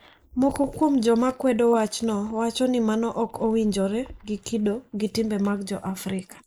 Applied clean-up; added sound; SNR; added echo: neural mask model Resemble Enhance denoiser.